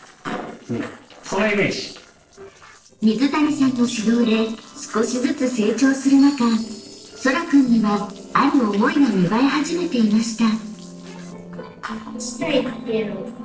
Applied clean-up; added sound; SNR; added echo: neural separator model SepFormer DNS4.